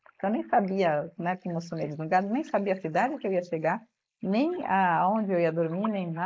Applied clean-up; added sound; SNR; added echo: neural mask model Resemble Enhance denoiser.